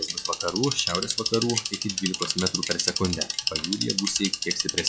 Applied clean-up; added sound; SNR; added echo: classical method log-MMSE.